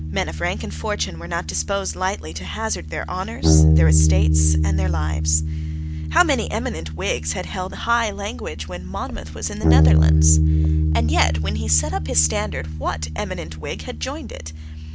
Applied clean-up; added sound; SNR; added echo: none; Bass guitar; -5 dB; none.